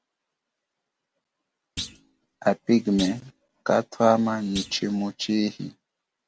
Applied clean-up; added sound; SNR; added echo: none; Thump, thud; 14 dB; none.